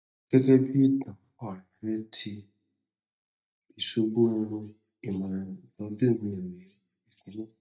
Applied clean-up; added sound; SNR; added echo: neural mask model DeepFilterNet 3.